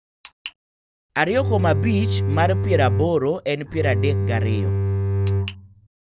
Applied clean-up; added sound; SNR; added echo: none; Bowed string instrument; -3 dB; none.